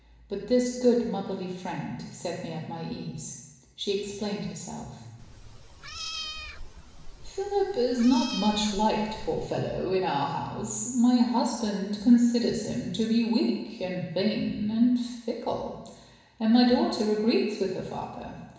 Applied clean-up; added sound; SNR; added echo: none; Meow; 12 dB; reverberation time 1.0 s.